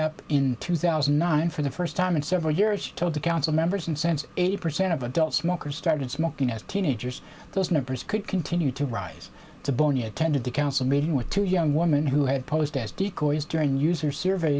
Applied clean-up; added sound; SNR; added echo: none; none; none; none.